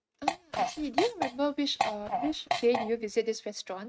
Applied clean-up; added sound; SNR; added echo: neural mask model RNNoise.